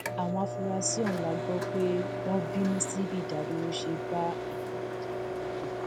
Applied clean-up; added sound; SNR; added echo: none; Microwave oven; 1 dB; none.